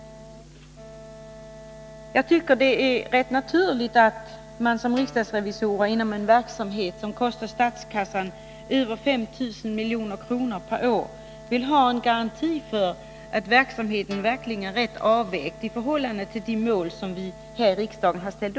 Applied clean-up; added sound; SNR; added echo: none; Guitar + Wind instrument, woodwind instrument; 19 dB; none.